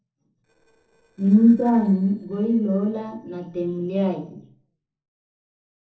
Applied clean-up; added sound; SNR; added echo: neural separator model SepFormer DNS4.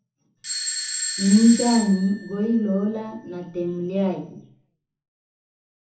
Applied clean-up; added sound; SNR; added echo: none; Bell / Doorbell; 7 dB; reverberation time 0.6 s.